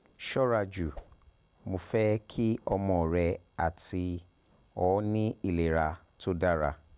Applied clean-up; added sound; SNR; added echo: none; Whoosh, swoosh, swish; 18 dB; none.